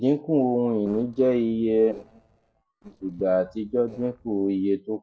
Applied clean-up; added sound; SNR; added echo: neural separator model SepFormer DNS4.